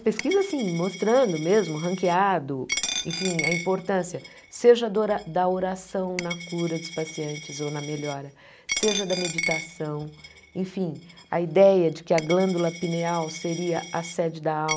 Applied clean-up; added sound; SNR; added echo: none; Coin (dropping); 10 dB; none.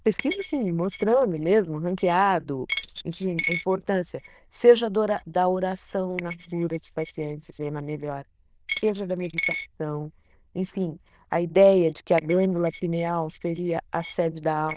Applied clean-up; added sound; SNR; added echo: neural diffusion model UNIVERSE++.